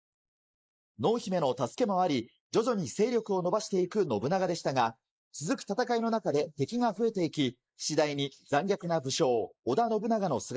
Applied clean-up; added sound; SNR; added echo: neural mask model Resemble Enhance denoiser.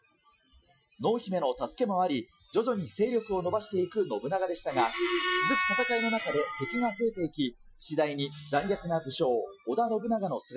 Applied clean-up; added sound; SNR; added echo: classical method Wiener filter.